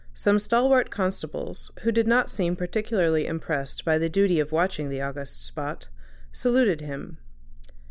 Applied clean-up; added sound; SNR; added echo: none; none; none; none.